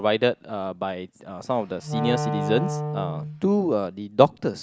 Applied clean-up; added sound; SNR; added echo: none; Wind instrument, woodwind instrument; 5 dB; none.